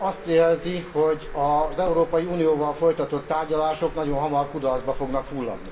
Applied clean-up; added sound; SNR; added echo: none; Bird; 13 dB; reverberation time 1.0 s.